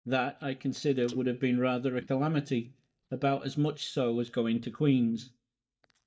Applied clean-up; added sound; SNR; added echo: neural mask model DeepFilterNet 3.